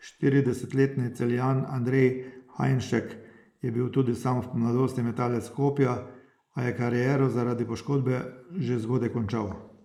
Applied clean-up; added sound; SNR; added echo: neural mask model Resemble Enhance denoiser.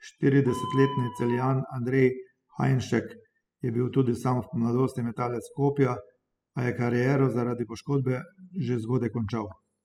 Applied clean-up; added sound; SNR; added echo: classical method spectral subtraction.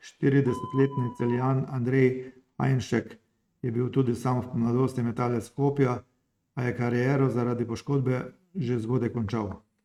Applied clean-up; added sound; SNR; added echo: neural mask model RNNoise.